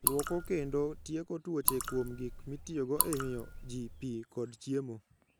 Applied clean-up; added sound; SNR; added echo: none; Raindrop / Drip; 2 dB; none.